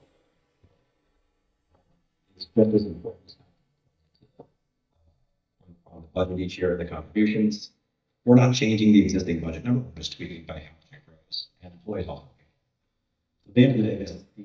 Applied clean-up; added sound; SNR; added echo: neural mask model DeepFilterNet 3.